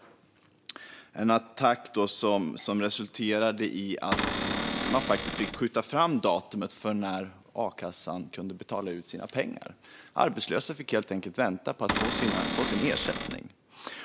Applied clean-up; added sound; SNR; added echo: none; Cupboard open or close / Door; 1 dB; none.